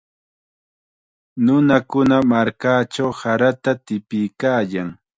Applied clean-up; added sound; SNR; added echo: none; none; none; none.